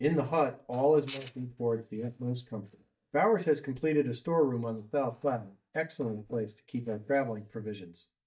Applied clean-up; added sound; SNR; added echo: neural mask model DeepFilterNet 3.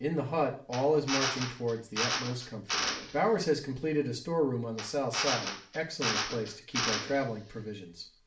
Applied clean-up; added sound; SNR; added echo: none; Drill; 4 dB; reverberation time 0.4 s.